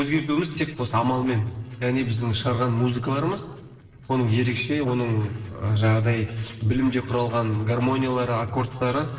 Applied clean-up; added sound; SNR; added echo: neural separator model SepFormer DNS4.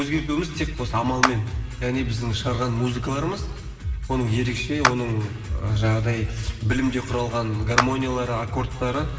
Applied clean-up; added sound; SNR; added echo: none; Clapping; 5 dB; reverberation time 2.0 s.